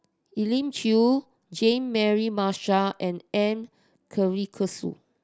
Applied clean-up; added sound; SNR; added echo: none; none; none; none.